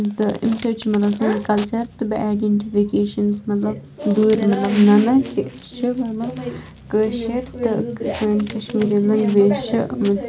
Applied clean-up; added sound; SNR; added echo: none; Coin (dropping); 19 dB; none.